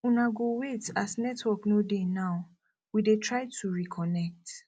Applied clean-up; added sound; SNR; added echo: none; none; none; none.